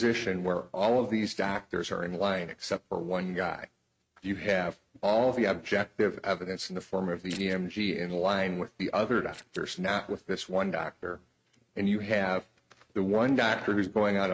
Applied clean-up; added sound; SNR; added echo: neural mask model RNNoise.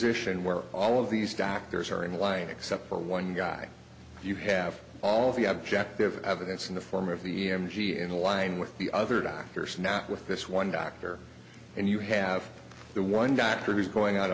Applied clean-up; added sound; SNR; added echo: none; none; none; none.